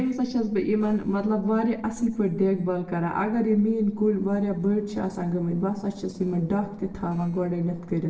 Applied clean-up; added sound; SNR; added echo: neural separator model SepFormer DNS4.